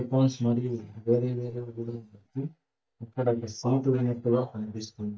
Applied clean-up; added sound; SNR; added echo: neural mask model DeepFilterNet 3.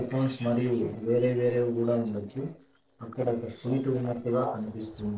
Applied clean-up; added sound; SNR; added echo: neural separator model SepFormer DNS4.